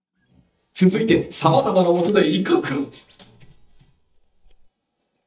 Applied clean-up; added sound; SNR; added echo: neural mask model DeepFilterNet 3.